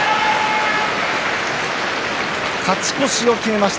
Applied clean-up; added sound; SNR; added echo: none; none; none; none.